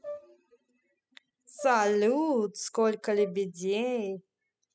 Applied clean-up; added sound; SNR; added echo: classical method spectral subtraction.